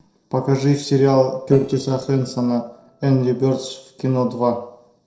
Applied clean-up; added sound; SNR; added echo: neural separator model SepFormer DNS4.